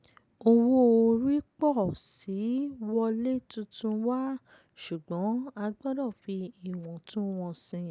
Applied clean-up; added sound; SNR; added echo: none; none; none; none.